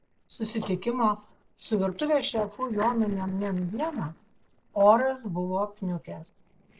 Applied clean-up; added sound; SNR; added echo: neural separator model SepFormer DNS4.